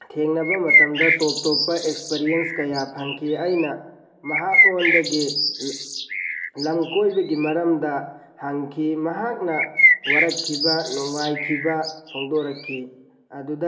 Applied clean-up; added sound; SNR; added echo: none; Bird; -2 dB; reverberation time 1.2 s.